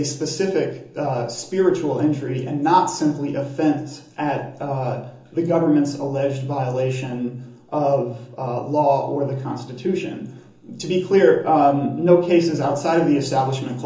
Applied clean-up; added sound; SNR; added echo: none; none; none; reverberation time 0.6 s.